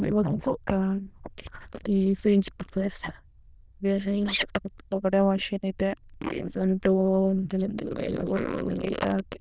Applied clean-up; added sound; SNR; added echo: neural diffusion model UNIVERSE++.